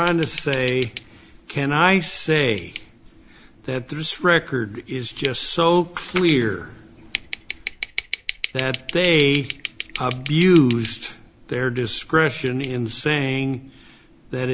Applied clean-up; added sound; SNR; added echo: none; Scissors; 14 dB; none.